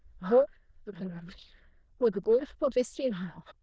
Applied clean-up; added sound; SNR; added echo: neural diffusion model UNIVERSE++.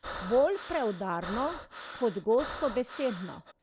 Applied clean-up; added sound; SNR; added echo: none; Breathing; 11 dB; none.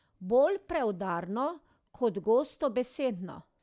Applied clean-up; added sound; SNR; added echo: none; none; none; none.